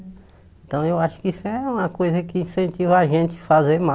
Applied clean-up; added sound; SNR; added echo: none; none; none; none.